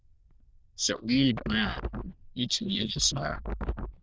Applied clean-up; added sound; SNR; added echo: neural diffusion model UNIVERSE++.